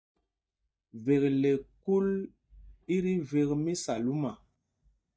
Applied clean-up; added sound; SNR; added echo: neural mask model DeepFilterNet 3.